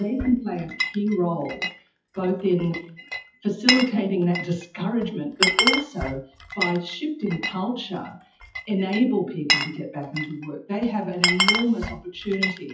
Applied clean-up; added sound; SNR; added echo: classical method WPE with log-MMSE.